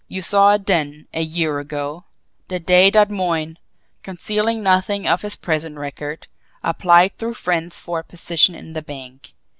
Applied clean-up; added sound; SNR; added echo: none; none; none; none.